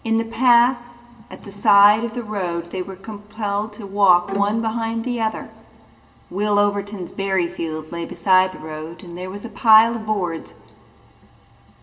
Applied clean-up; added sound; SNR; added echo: none; Bowed string instrument; 8 dB; reverberation time 1.9 s.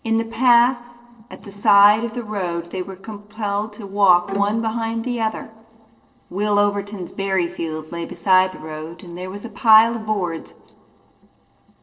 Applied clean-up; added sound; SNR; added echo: neural separator model SepFormer DNS4.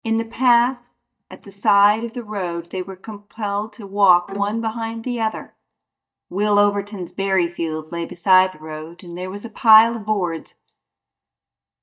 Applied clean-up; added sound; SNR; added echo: neural mask model DeepFilterNet 3.